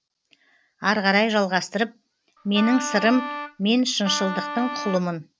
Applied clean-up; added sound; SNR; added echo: none; Wind instrument, woodwind instrument; 8 dB; none.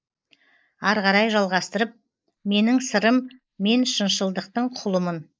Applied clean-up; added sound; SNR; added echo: neural mask model Resemble Enhance denoiser.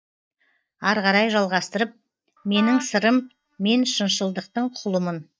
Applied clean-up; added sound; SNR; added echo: neural mask model DeepFilterNet 3.